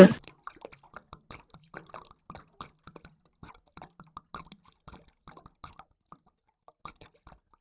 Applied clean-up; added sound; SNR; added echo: neural mask model RNNoise.